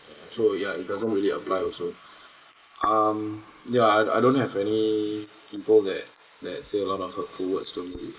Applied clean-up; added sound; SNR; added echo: neural mask model Resemble Enhance denoiser.